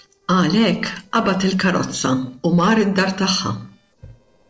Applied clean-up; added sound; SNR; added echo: neural separator model SepFormer DNS4.